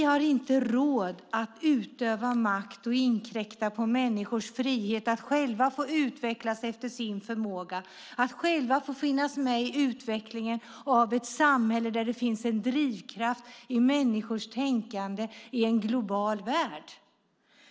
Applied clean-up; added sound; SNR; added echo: none; none; none; none.